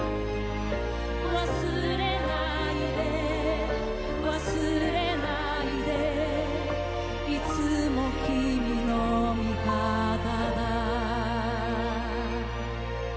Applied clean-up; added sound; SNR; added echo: none; none; none; none.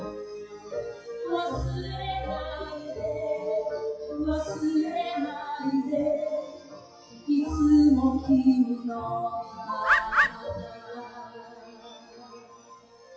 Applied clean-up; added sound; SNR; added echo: classical method WPE with log-MMSE.